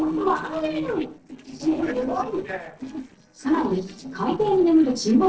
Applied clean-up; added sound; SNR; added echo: neural separator model SepFormer DNS4.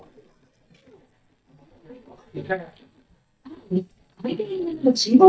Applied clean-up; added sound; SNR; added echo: neural mask model DeepFilterNet 3.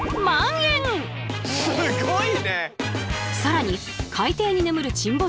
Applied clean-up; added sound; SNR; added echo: none; none; none; none.